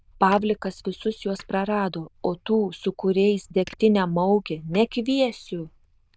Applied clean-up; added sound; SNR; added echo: neural diffusion model UNIVERSE++.